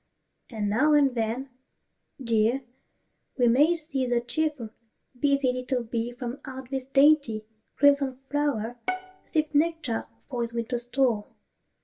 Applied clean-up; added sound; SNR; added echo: none; Bowed string instrument; 11 dB; reverberation time 0.1 s.